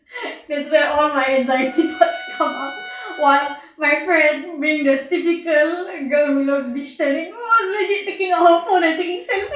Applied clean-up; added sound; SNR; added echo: none; Trumpet; 17 dB; reverberation time 0.5 s.